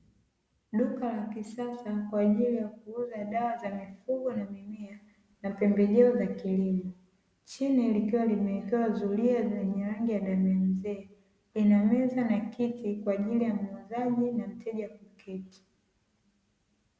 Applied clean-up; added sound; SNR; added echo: none; none; none; none.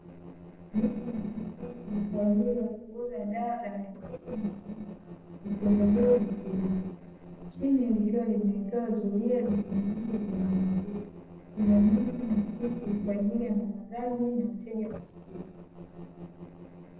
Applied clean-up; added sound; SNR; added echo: neural separator model SepFormer DNS4.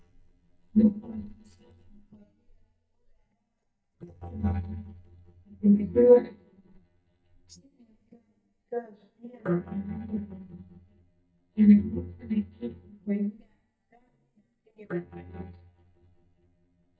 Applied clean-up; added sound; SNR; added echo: neural mask model DeepFilterNet 3.